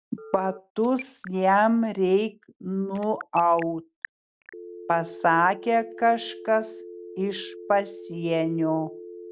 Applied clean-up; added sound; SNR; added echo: none; Telephone; 17 dB; none.